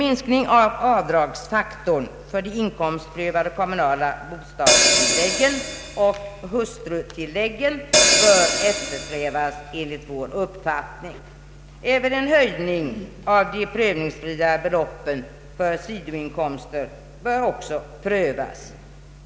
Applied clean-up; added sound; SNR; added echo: none; Hi-hat; -2 dB; none.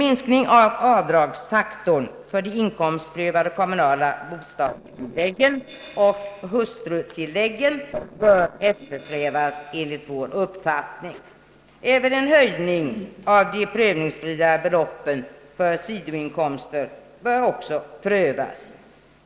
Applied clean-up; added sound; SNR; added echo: neural separator model SepFormer DNS4.